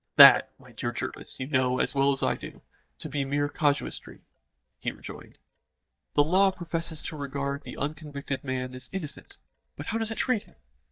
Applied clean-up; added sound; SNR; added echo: neural mask model DeepFilterNet 3.